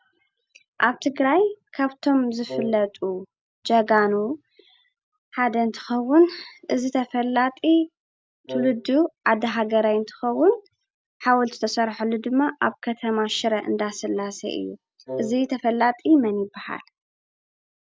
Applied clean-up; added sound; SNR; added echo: none; Wind instrument, woodwind instrument; 10 dB; none.